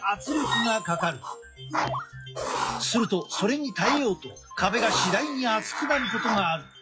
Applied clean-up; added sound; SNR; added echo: classical method log-MMSE.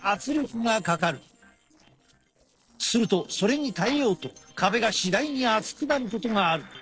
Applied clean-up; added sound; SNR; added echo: neural separator model SepFormer DNS4.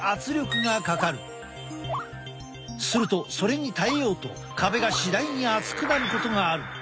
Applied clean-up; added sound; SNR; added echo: none; none; none; none.